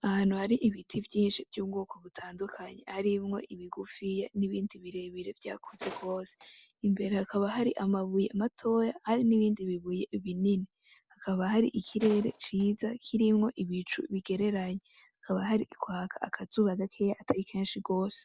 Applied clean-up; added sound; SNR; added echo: neural separator model SepFormer DNS4.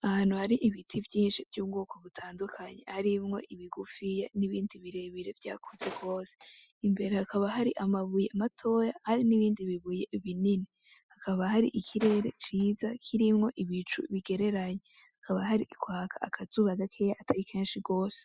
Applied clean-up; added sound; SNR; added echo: classical method spectral subtraction.